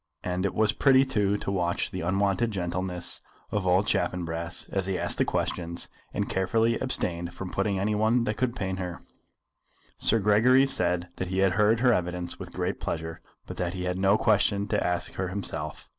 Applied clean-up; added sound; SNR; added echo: none; none; none; none.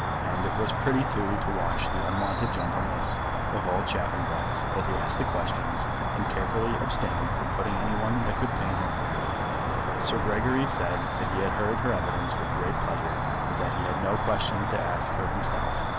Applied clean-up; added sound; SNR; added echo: none; Cricket; -4 dB; none.